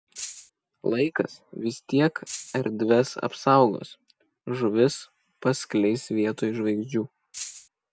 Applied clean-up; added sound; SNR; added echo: none; Rattle (instrument); 12 dB; none.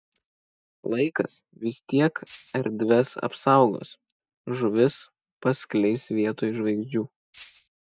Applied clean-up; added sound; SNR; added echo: neural mask model DeepFilterNet 3.